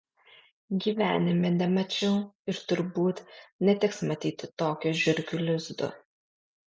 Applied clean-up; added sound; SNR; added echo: none; none; none; none.